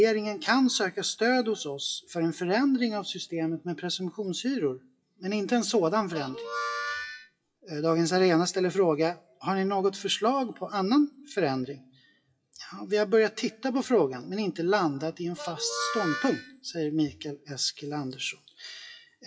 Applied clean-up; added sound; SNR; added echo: classical method WPE with log-MMSE.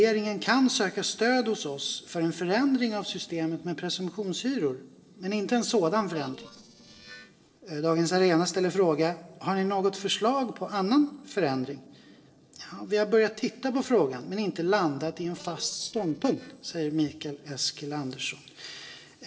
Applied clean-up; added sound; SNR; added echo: neural separator model SepFormer DNS4.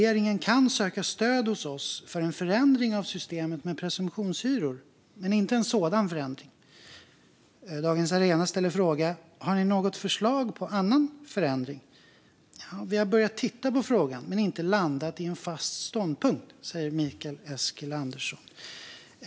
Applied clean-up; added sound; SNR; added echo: none; none; none; none.